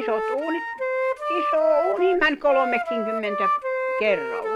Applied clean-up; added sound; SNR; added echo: none; Wind instrument, woodwind instrument; 2 dB; none.